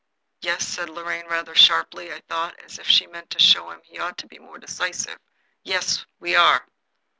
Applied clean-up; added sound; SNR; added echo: none; none; none; none.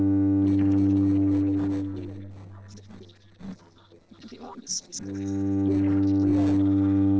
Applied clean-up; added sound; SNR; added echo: neural separator model SepFormer DNS4.